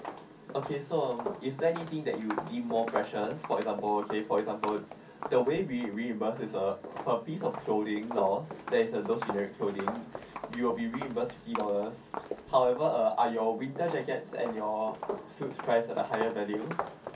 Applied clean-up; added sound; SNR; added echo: none; Walk, footsteps; 10 dB; reverberation time 0.3 s.